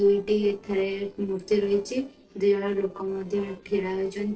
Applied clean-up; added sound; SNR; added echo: neural separator model SepFormer DNS4.